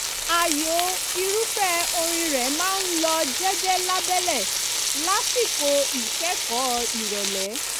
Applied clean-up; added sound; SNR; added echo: none; Frying (food); -1 dB; none.